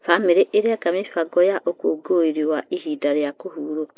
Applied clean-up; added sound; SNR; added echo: neural mask model Resemble Enhance denoiser.